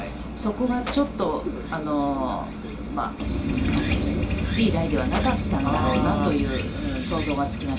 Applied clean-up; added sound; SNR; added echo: none; Keys jangling; 19 dB; reverberation time 0.2 s.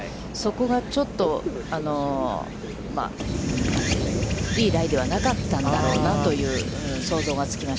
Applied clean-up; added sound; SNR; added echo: none; none; none; none.